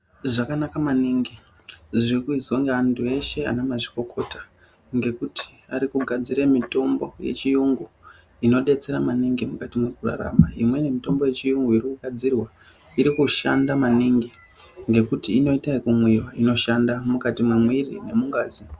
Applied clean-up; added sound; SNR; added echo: none; none; none; none.